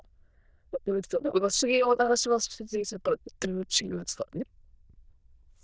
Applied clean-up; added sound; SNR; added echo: neural diffusion model UNIVERSE++.